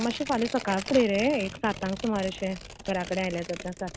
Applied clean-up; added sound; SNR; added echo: none; Tearing; 12 dB; none.